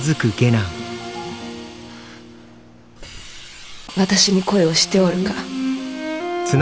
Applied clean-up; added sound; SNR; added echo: none; Hiss; 18 dB; none.